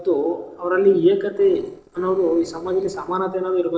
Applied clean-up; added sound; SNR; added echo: neural separator model SepFormer DNS4.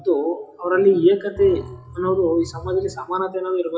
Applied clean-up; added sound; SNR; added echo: classical method WPE with log-MMSE.